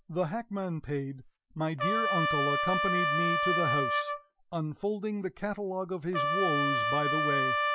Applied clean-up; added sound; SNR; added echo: none; Trumpet; -2 dB; none.